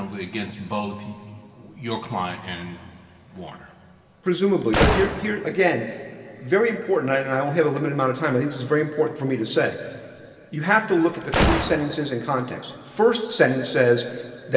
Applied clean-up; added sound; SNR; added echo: none; Gunshot, gunfire; 3 dB; reverberation time 2.3 s.